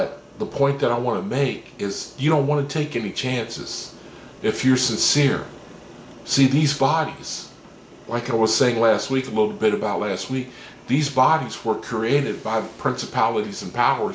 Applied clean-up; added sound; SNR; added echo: none; none; none; none.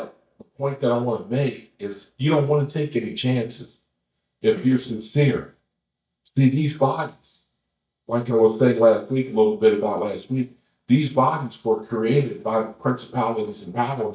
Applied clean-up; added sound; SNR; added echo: neural mask model DeepFilterNet 3.